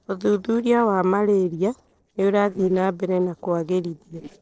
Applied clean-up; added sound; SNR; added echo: neural separator model SepFormer DNS4.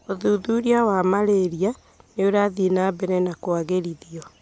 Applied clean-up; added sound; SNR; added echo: none; none; none; none.